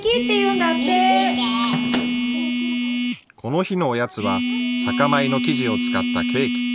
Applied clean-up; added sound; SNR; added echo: none; Telephone; 0 dB; none.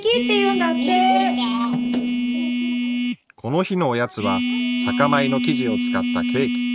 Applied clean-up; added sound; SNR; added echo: neural mask model RNNoise.